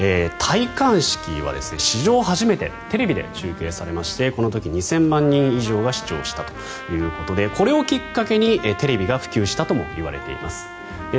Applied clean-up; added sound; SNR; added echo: none; Trumpet; 15 dB; none.